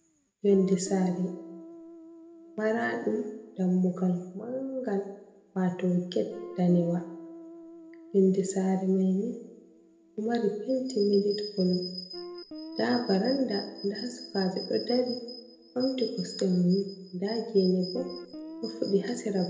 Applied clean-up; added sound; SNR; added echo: none; Guitar; 18 dB; reverberation time 0.7 s.